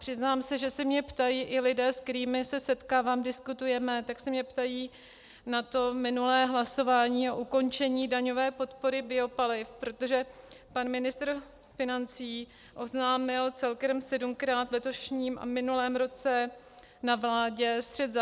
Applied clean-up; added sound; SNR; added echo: none; none; none; none.